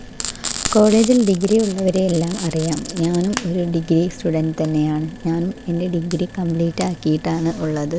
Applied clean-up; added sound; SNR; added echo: none; Frying (food); 14 dB; none.